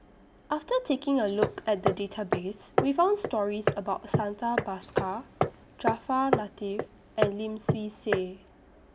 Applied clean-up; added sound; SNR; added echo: none; Hammer; 1 dB; none.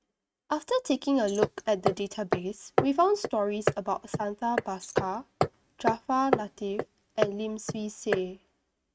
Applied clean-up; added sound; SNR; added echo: neural mask model RNNoise.